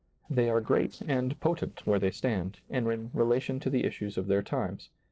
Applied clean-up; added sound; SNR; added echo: neural separator model SepFormer DNS4.